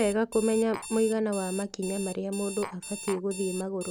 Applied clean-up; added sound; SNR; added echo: none; Alarm + Tap; 13 dB; none.